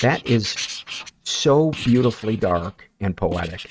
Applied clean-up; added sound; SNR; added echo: neural mask model RNNoise.